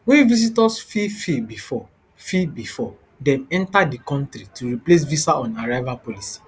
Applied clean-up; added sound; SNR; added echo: none; none; none; none.